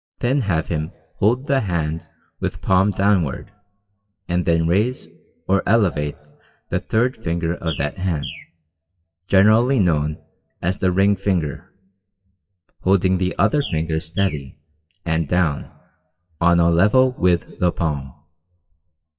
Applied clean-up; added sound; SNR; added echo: classical method WPE with log-MMSE.